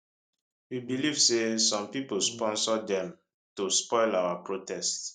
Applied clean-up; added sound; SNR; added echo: none; Brass instrument; 20 dB; none.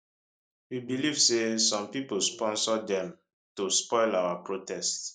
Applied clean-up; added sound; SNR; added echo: neural mask model Resemble Enhance denoiser.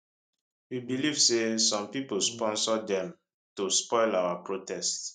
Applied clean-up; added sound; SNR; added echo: neural mask model RNNoise.